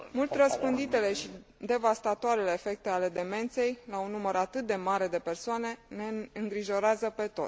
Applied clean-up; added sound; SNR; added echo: none; none; none; none.